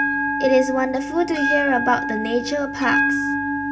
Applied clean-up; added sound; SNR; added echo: none; Bell; 1 dB; reverberation time 0.4 s.